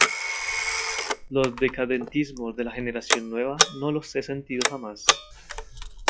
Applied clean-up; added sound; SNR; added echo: classical method log-MMSE.